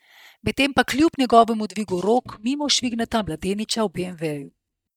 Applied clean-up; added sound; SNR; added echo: neural mask model DeepFilterNet 3.